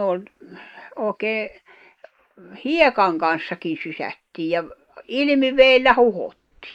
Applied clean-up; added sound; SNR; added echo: neural mask model Resemble Enhance denoiser.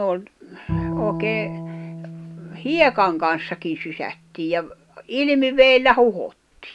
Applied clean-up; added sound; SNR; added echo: none; Bowed string instrument; 12 dB; none.